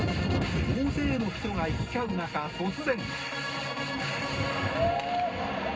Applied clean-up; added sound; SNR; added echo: none; Thunder; 4 dB; reverberation time 0.4 s.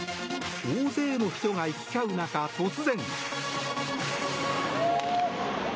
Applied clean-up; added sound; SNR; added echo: none; none; none; none.